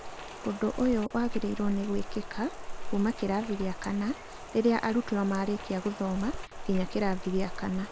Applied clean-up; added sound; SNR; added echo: none; Rain; 6 dB; none.